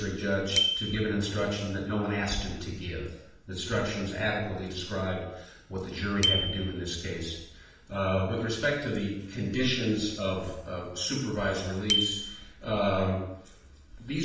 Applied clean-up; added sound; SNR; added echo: none; Bicycle bell; 7 dB; reverberation time 0.7 s.